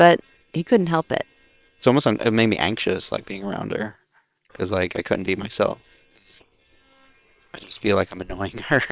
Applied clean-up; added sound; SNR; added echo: neural separator model SepFormer WHAM!.